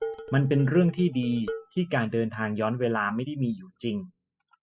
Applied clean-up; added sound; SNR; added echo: classical method spectral subtraction.